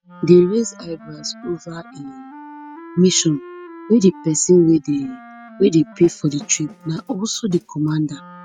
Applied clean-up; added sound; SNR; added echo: neural mask model RNNoise.